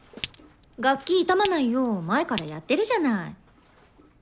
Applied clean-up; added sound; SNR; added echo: none; Glass; 11 dB; none.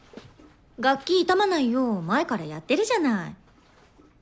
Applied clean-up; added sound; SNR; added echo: none; none; none; none.